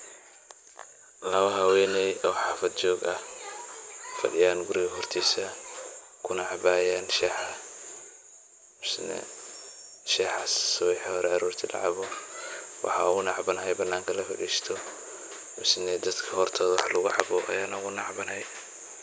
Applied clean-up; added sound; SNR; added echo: none; none; none; none.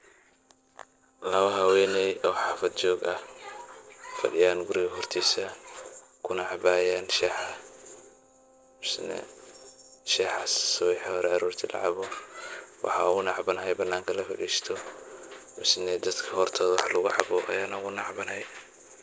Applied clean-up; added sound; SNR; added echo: neural separator model SepFormer DNS4.